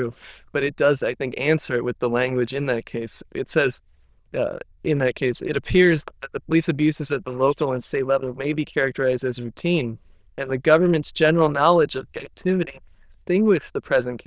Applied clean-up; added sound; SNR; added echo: neural diffusion model UNIVERSE++.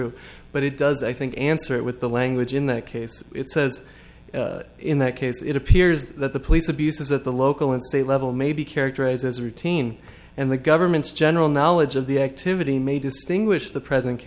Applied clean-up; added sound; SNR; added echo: none; none; none; none.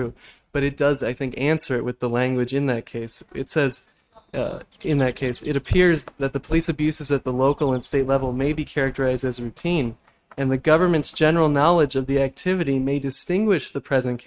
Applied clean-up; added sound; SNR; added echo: neural mask model RNNoise.